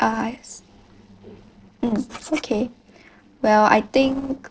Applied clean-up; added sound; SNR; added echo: neural separator model SepFormer DNS4.